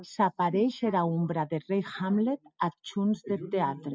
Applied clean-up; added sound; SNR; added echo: neural mask model Resemble Enhance denoiser.